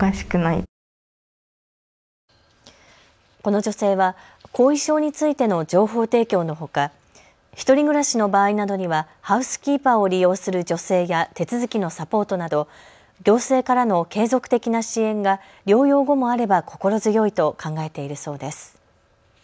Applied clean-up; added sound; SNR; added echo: none; none; none; none.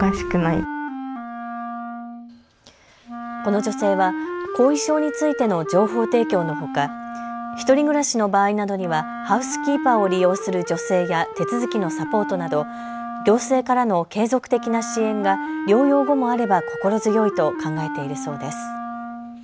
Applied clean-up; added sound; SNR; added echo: none; Wind instrument, woodwind instrument; 8 dB; none.